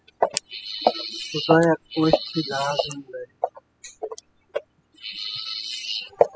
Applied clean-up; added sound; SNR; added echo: classical method spectral subtraction.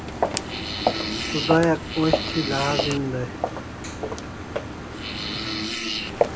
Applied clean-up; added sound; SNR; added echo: none; Fart + Walk, footsteps; -1 dB; none.